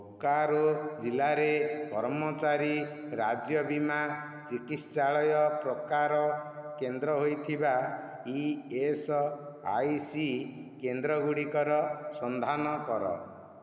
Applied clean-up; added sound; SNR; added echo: none; none; none; none.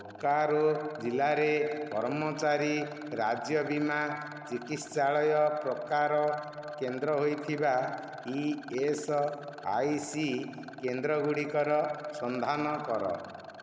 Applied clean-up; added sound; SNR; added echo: none; Rattle; 18 dB; none.